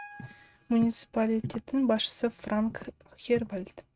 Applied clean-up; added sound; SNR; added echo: neural mask model RNNoise.